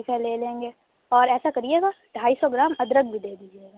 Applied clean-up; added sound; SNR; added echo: none; none; none; none.